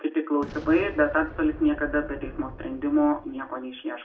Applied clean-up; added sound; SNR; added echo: none; Boom; 15 dB; reverberation time 0.3 s.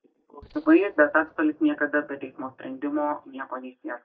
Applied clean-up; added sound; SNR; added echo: neural mask model DeepFilterNet 3.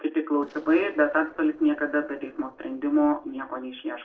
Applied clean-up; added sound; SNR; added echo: neural separator model SepFormer DNS4.